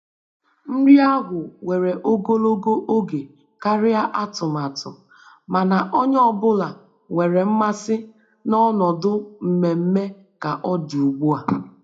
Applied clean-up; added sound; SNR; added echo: none; none; none; reverberation time 0.3 s.